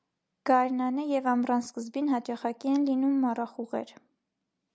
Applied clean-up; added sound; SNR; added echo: none; none; none; none.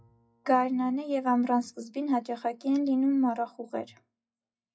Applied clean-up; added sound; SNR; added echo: classical method WPE with log-MMSE.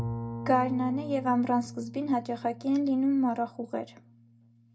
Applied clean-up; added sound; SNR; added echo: none; Bowed string instrument; 11 dB; reverberation time 0.2 s.